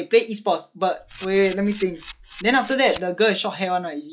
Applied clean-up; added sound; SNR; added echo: classical method log-MMSE.